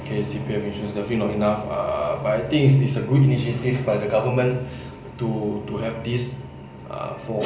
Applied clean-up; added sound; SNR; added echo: none; none; none; reverberation time 0.5 s.